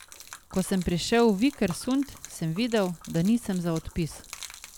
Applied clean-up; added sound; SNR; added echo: none; Gurgling / Liquid; 19 dB; none.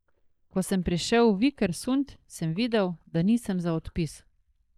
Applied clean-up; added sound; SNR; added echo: neural mask model DeepFilterNet 3.